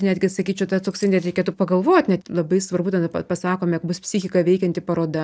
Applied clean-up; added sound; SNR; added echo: none; none; none; none.